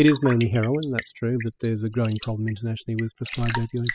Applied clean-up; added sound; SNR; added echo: classical method spectral subtraction.